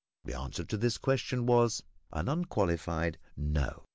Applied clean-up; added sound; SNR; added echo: none; none; none; none.